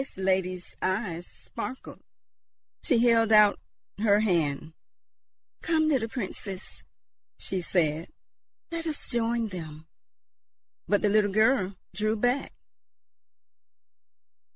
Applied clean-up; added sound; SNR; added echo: none; none; none; none.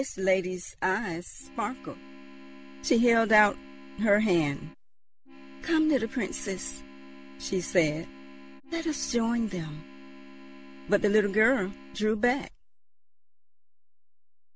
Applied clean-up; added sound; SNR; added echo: none; Organ; 18 dB; none.